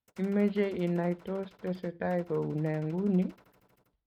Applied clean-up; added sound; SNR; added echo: neural mask model RNNoise.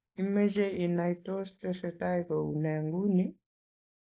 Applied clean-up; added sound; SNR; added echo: neural mask model Resemble Enhance denoiser.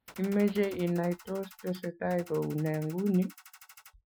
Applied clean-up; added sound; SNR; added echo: classical method Wiener filter.